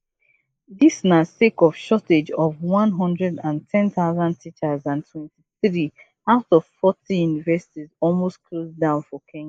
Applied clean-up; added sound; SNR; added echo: neural mask model Resemble Enhance denoiser.